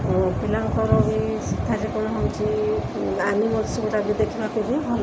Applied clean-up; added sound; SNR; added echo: none; none; none; none.